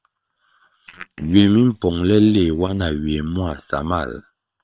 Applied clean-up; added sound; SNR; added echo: neural separator model SepFormer WHAM!.